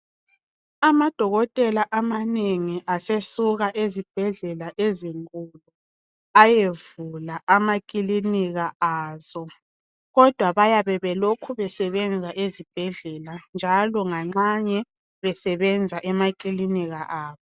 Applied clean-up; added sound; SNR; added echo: none; none; none; none.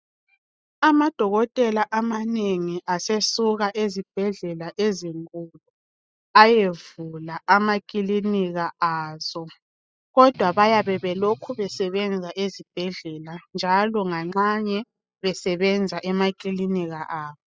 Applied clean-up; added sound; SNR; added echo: classical method spectral subtraction.